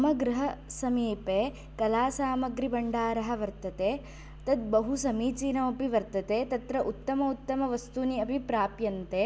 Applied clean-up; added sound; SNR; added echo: none; none; none; none.